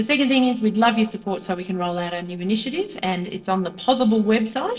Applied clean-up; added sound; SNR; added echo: neural separator model SepFormer DNS4.